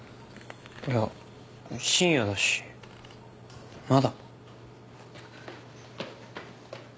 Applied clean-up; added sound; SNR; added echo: none; none; none; none.